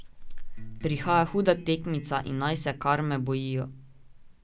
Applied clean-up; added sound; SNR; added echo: none; Electric guitar; 15 dB; none.